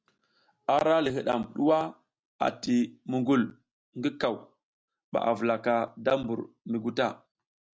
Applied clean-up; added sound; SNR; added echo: none; none; none; none.